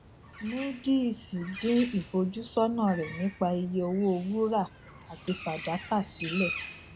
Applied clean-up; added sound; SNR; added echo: none; Bird; 12 dB; none.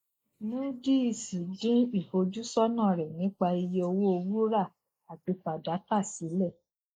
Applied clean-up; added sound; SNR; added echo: neural mask model Resemble Enhance denoiser.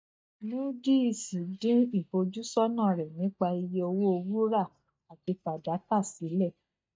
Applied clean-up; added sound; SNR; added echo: neural mask model DeepFilterNet 3.